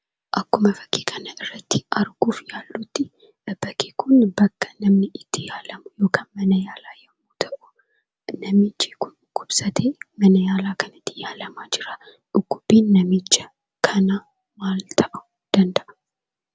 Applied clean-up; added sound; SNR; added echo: none; none; none; none.